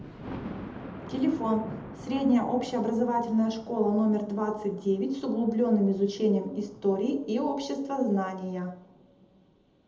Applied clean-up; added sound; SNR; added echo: none; Thunder; 16 dB; reverberation time 0.8 s.